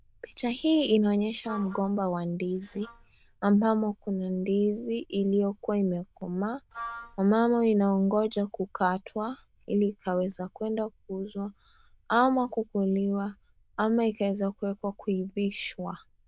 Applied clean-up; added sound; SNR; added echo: neural diffusion model UNIVERSE++.